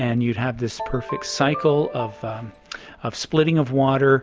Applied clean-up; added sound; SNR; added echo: none; Ringtone; 13 dB; none.